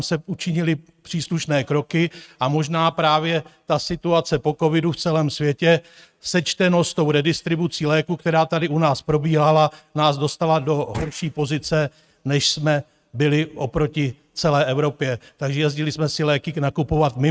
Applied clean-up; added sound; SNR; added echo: neural mask model RNNoise.